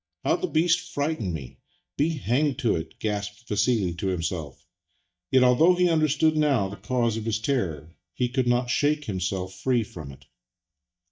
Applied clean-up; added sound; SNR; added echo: neural mask model DeepFilterNet 3.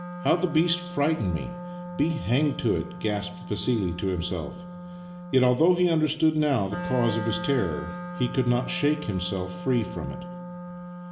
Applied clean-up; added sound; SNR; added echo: none; Wind instrument, woodwind instrument; 10 dB; reverberation time 2.3 s.